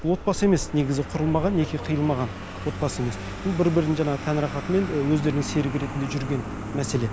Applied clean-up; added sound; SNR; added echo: none; Vehicle; 8 dB; none.